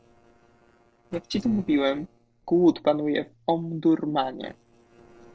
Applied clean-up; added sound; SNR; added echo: neural separator model SepFormer DNS4.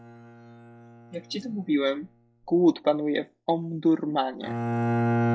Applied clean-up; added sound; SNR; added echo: classical method log-MMSE.